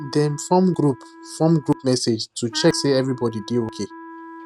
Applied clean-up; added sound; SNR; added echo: neural mask model RNNoise.